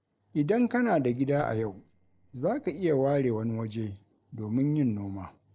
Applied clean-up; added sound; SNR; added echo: neural separator model SepFormer DNS4.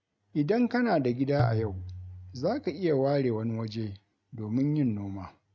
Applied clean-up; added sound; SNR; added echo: neural mask model RNNoise.